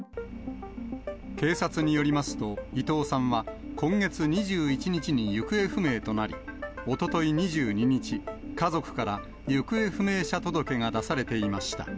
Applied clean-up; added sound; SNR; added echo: none; none; none; none.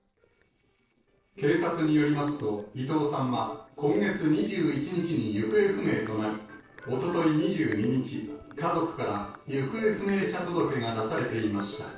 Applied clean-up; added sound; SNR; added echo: neural separator model SepFormer DNS4.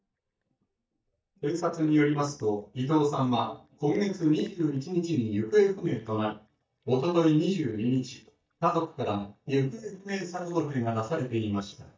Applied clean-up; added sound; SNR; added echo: neural mask model DeepFilterNet 3.